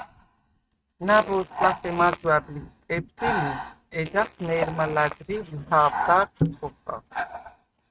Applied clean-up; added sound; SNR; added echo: neural mask model RNNoise.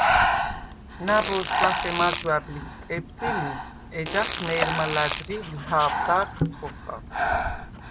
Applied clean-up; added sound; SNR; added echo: none; Breathing + Fart; -1 dB; none.